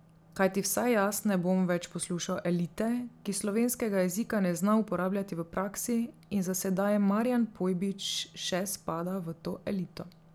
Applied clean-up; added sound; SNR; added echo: none; none; none; none.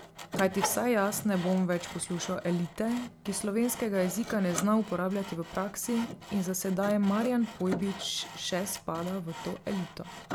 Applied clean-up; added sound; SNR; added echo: none; Sawing; 11 dB; none.